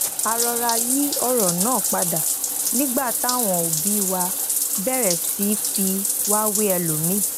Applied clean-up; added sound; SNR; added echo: none; Bathtub (filling or washing); -2 dB; none.